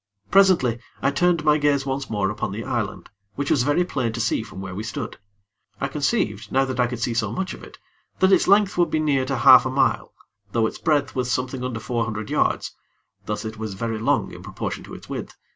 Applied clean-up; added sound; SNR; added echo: none; none; none; none.